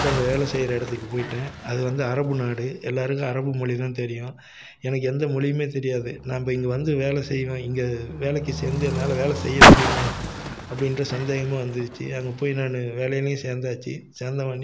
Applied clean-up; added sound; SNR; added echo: none; Car; 0 dB; none.